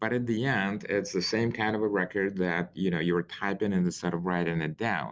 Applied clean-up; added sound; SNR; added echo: none; none; none; none.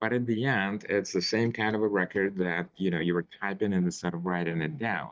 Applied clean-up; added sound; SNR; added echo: neural mask model DeepFilterNet 3.